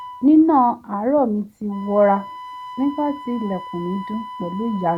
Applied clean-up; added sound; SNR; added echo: none; Wind instrument, woodwind instrument; 15 dB; none.